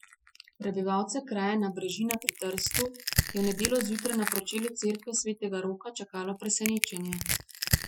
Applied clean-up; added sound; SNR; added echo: classical method Wiener filter.